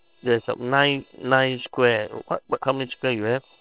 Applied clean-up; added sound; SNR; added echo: neural separator model SepFormer WHAM!.